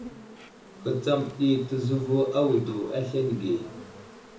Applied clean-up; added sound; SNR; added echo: none; Insect; 18 dB; reverberation time 0.6 s.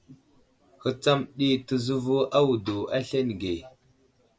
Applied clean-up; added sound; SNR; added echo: none; none; none; none.